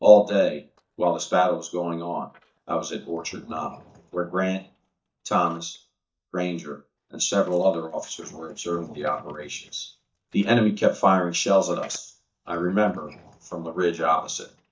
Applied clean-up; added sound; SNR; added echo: neural mask model DeepFilterNet 3.